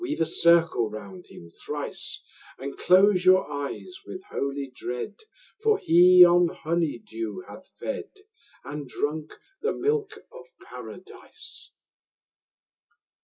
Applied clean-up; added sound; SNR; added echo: none; none; none; reverberation time 0.2 s.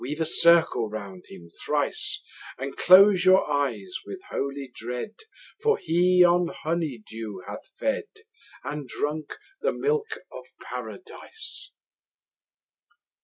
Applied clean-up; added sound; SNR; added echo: none; none; none; none.